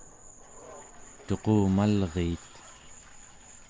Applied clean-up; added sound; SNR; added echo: none; Toilet flush + Insect; 18 dB; none.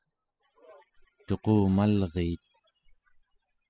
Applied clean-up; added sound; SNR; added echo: classical method spectral subtraction.